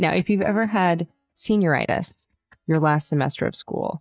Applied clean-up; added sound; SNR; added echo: neural mask model DeepFilterNet 3.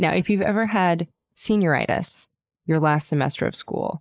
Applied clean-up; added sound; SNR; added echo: neural mask model Resemble Enhance denoiser.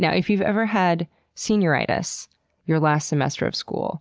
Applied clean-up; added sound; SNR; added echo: none; none; none; none.